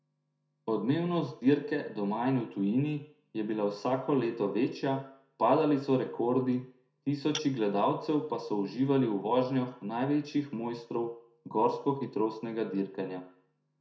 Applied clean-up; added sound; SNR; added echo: none; Tap / Glass; 14 dB; reverberation time 0.5 s.